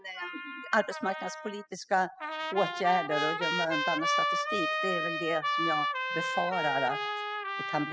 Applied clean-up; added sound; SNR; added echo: classical method spectral subtraction.